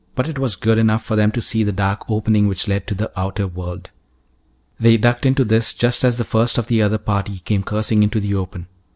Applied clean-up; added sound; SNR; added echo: none; none; none; none.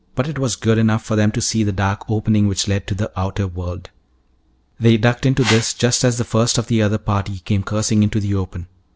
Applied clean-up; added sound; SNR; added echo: none; Whoosh, swoosh, swish; 7 dB; none.